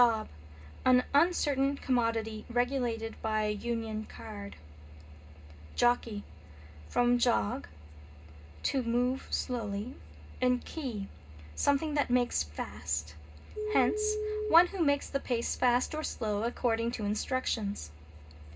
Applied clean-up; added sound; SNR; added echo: none; Telephone; 1 dB; reverberation time 0.2 s.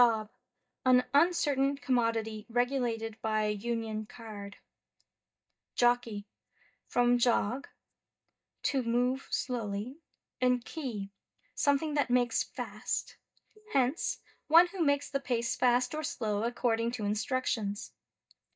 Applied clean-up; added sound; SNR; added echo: neural mask model DeepFilterNet 3.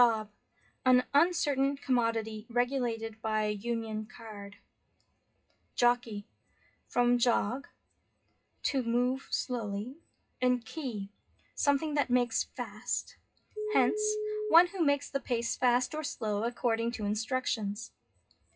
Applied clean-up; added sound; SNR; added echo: classical method WPE with log-MMSE.